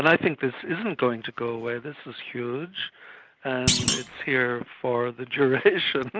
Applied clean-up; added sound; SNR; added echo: none; Thump, thud; 1 dB; none.